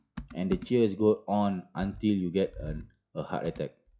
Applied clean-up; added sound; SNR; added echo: classical method log-MMSE.